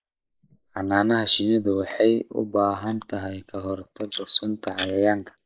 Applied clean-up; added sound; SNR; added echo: neural mask model Resemble Enhance denoiser.